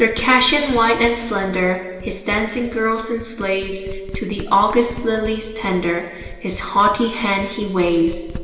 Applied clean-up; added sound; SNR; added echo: none; Domestic sounds, home sounds; 14 dB; reverberation time 2.1 s.